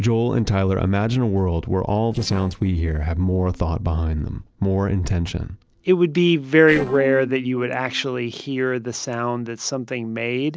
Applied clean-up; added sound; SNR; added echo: neural separator model SepFormer DNS4.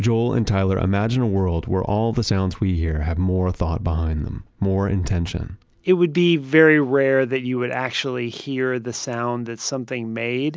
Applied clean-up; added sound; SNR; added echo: none; none; none; none.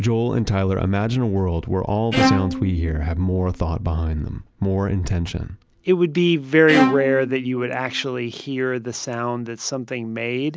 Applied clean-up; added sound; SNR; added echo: none; Bowed string instrument; 6 dB; none.